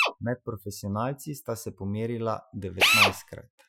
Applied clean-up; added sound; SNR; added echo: classical method Wiener filter.